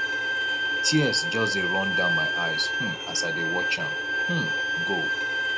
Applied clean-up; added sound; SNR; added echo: none; Bowed string instrument; -4 dB; none.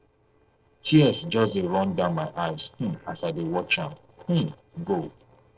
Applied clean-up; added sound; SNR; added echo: neural separator model SepFormer DNS4.